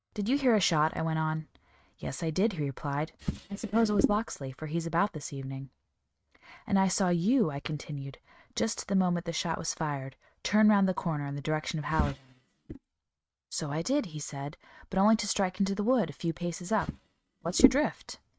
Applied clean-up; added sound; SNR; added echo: neural mask model RNNoise.